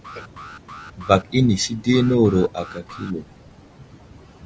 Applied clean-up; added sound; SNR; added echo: none; Alarm; 19 dB; none.